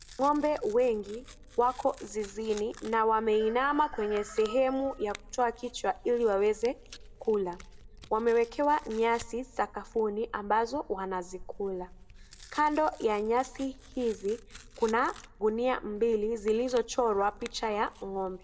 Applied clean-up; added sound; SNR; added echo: none; Tearing; 20 dB; reverberation time 0.8 s.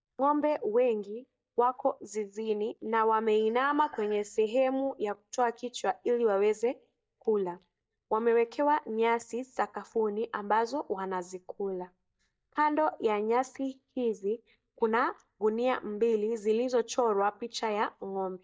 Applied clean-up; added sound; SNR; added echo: neural mask model DeepFilterNet 3.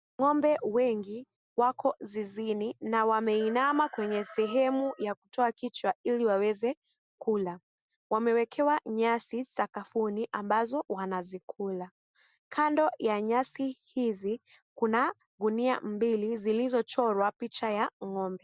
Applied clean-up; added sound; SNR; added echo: none; none; none; none.